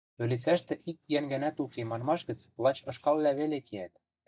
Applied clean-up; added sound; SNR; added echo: neural mask model DeepFilterNet 3.